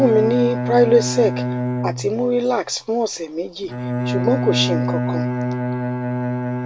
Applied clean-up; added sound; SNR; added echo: none; Bowed string instrument; 2 dB; none.